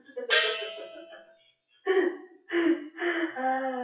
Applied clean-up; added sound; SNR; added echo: classical method WPE with log-MMSE.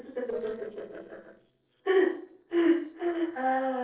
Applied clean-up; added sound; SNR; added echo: neural separator model SepFormer DNS4.